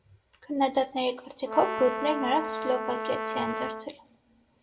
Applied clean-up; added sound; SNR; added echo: none; Brass instrument; 4 dB; reverberation time 0.7 s.